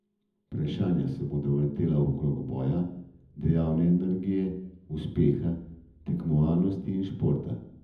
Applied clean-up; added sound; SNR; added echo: none; none; none; reverberation time 0.8 s.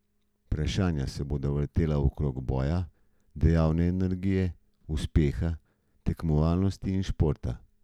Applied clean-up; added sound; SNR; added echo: none; none; none; none.